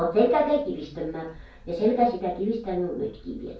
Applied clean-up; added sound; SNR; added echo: none; none; none; reverberation time 0.3 s.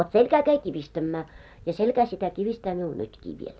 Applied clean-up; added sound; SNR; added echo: none; none; none; none.